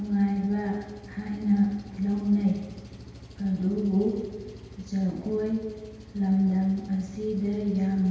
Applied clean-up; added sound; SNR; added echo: none; Engine; 18 dB; reverberation time 1.2 s.